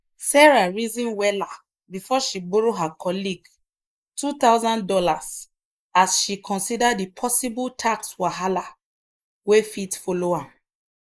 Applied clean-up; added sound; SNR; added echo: neural mask model Resemble Enhance denoiser.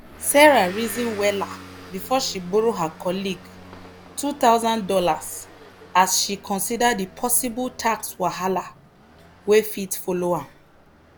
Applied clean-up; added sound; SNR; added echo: none; Motor vehicle (road) / Engine; 19 dB; none.